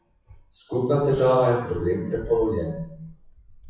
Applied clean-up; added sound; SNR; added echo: classical method WPE with log-MMSE.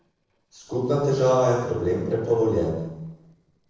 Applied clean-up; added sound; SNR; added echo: neural separator model SepFormer DNS4.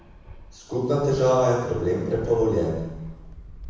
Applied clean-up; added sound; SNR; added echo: none; Fixed-wing aircraft, airplane; 17 dB; reverberation time 1.1 s.